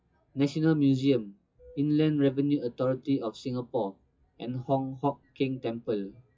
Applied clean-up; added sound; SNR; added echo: classical method WPE with log-MMSE.